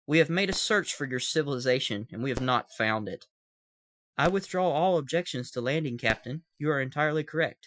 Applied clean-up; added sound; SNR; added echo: classical method Wiener filter.